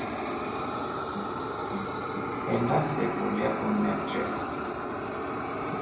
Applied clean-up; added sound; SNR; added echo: none; Fire; -1 dB; reverberation time 0.9 s.